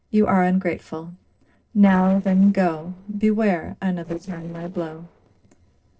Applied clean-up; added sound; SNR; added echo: neural separator model SepFormer DNS4.